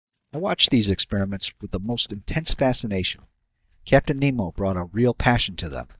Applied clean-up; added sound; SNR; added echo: neural mask model DeepFilterNet 3.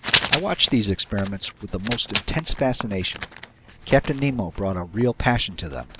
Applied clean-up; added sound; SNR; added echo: none; Writing; 7 dB; none.